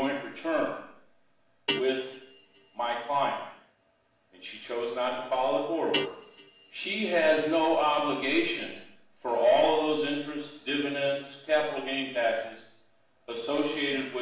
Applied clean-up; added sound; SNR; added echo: none; Guitar; 12 dB; reverberation time 0.7 s.